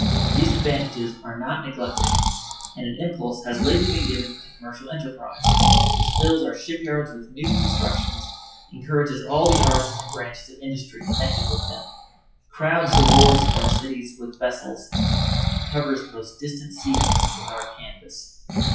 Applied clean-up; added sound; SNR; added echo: classical method WPE with log-MMSE.